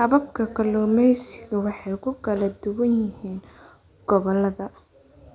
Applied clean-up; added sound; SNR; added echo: none; none; none; none.